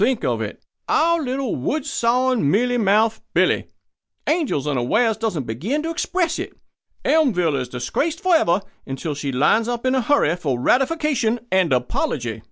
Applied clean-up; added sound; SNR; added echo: none; none; none; none.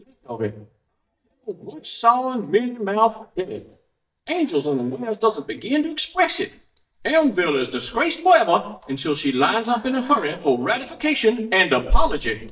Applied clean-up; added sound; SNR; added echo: neural mask model DeepFilterNet 3.